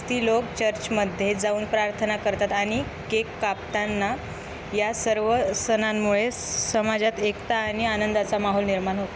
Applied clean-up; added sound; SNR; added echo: none; none; none; none.